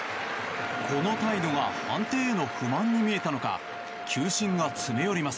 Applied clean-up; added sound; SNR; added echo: none; Wind instrument, woodwind instrument; 12 dB; none.